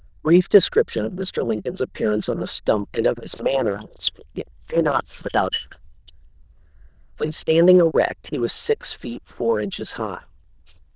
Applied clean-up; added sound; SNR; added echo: neural diffusion model UNIVERSE++.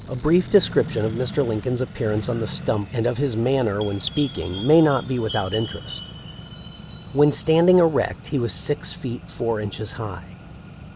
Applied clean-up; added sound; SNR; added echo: none; Accelerating, revving, vroom + Chime; 13 dB; none.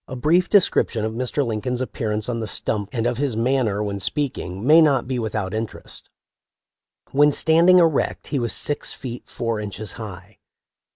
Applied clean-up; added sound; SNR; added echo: none; none; none; none.